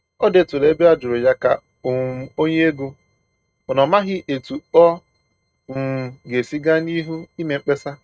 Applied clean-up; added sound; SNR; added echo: neural mask model RNNoise.